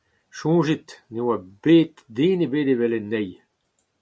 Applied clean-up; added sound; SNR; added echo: none; none; none; none.